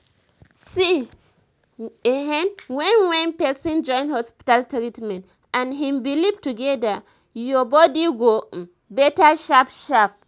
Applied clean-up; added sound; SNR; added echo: none; none; none; none.